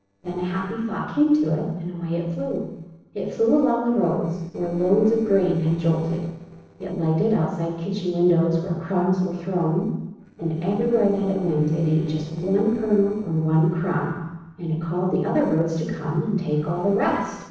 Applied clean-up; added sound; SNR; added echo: neural separator model SepFormer DNS4.